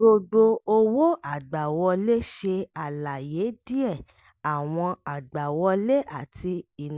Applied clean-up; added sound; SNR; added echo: none; none; none; none.